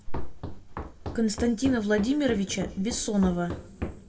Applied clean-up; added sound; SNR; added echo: none; Run; 10 dB; reverberation time 1.7 s.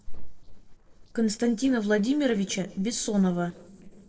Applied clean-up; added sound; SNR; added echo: neural separator model SepFormer DNS4.